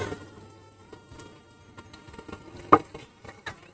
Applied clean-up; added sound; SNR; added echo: neural mask model RNNoise.